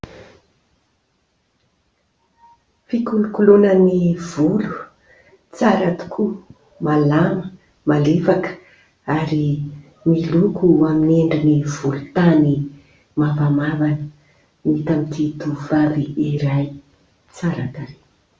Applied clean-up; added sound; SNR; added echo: none; none; none; none.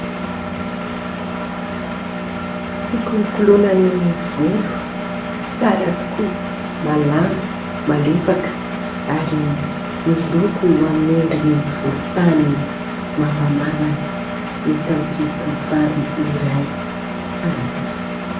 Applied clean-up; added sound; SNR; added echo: none; Engine; 5 dB; none.